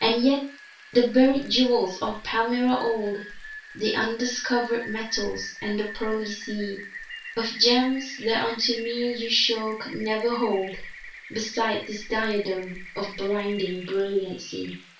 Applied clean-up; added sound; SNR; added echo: none; Rain; 16 dB; reverberation time 0.3 s.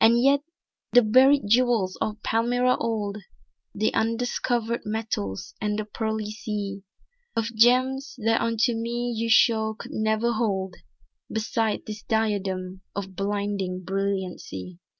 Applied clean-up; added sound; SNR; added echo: none; none; none; none.